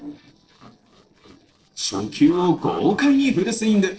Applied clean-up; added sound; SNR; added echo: neural separator model SepFormer DNS4.